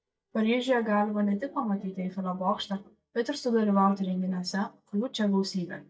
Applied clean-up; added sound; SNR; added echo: neural mask model DeepFilterNet 3.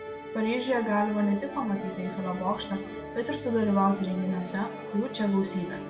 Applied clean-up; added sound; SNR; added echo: none; Musical instrument; 9 dB; reverberation time 0.7 s.